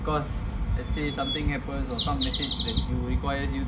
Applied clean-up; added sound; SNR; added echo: none; Bird vocalization, bird call, bird song; 0 dB; reverberation time 1.3 s.